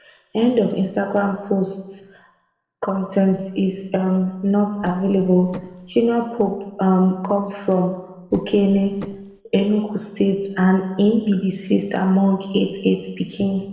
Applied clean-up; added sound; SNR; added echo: neural separator model SepFormer DNS4.